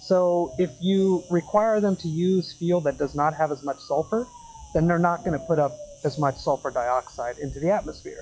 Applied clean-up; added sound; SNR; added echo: classical method log-MMSE.